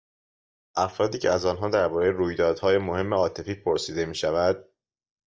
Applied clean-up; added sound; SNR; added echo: neural mask model DeepFilterNet 3.